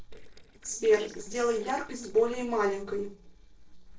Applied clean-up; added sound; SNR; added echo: neural separator model SepFormer DNS4.